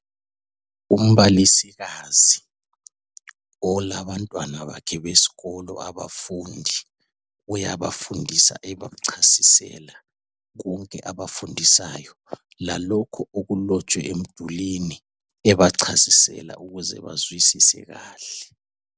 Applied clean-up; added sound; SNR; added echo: none; none; none; none.